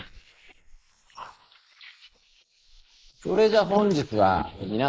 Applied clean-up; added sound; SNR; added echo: neural mask model Resemble Enhance denoiser.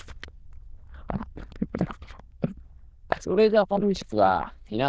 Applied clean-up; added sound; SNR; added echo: neural diffusion model UNIVERSE++.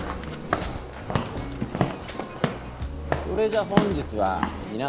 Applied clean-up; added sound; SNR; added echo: none; Walk, footsteps / Siren; 0 dB; none.